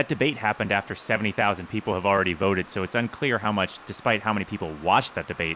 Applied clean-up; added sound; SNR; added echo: none; Cricket; 8 dB; none.